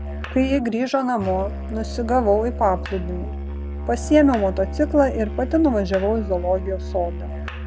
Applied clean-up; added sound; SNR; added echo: none; Musical instrument; 7 dB; none.